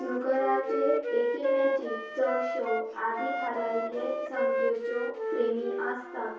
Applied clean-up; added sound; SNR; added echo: none; Wind instrument, woodwind instrument; 0 dB; reverberation time 0.6 s.